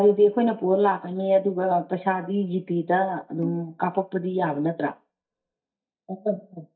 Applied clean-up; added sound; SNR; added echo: neural mask model DeepFilterNet 3.